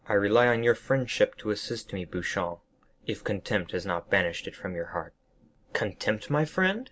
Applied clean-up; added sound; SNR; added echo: none; none; none; none.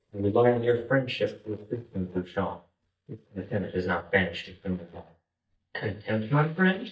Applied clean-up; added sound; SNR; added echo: neural mask model DeepFilterNet 3.